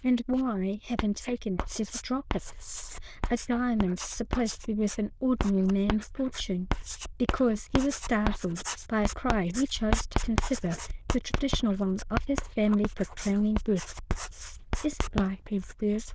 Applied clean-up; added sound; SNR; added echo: neural diffusion model UNIVERSE++.